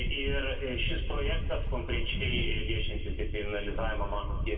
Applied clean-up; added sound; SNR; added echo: none; Wind; -4 dB; reverberation time 1.9 s.